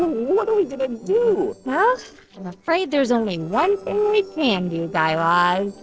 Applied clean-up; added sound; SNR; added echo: neural separator model SepFormer DNS4.